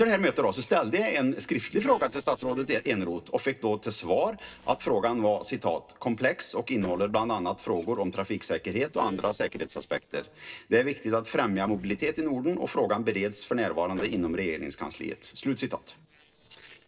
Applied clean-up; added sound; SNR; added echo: neural separator model SepFormer DNS4.